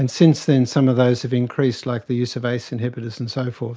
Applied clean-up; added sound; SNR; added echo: none; none; none; none.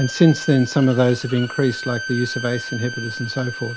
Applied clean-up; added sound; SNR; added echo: none; Bowed string instrument; 12 dB; none.